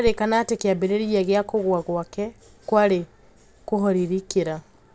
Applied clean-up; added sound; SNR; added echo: none; none; none; none.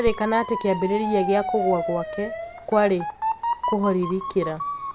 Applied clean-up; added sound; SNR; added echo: none; Motor vehicle (road) / Siren; 5 dB; none.